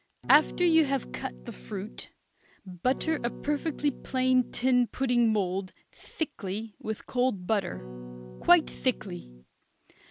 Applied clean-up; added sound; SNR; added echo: none; Electric guitar / Strum; 13 dB; none.